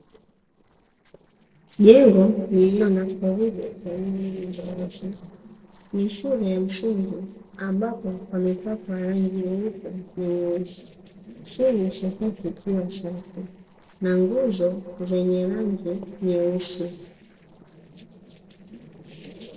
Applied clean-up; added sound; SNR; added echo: neural separator model SepFormer DNS4.